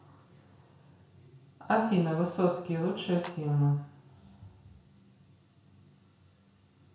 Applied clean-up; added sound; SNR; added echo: none; Clapping; 17 dB; reverberation time 0.5 s.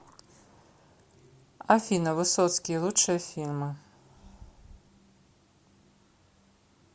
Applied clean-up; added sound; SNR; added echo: none; none; none; none.